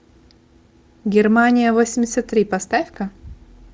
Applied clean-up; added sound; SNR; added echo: none; none; none; none.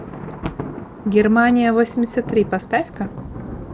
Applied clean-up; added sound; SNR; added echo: none; Thunder; 12 dB; none.